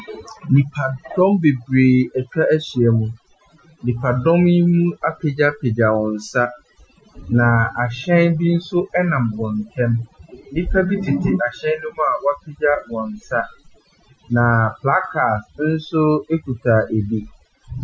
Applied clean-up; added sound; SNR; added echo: classical method Wiener filter.